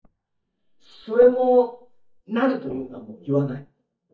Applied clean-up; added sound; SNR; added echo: neural mask model DeepFilterNet 3.